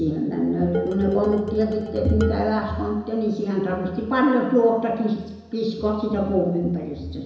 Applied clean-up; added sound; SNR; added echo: none; Dishes, pots, and pans; 10 dB; reverberation time 1.0 s.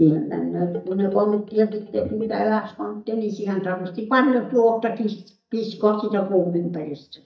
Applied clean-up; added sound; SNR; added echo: neural mask model DeepFilterNet 3.